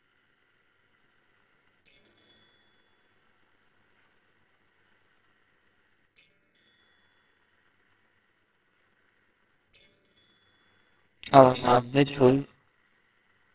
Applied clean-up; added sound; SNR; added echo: neural separator model SepFormer WHAMR!.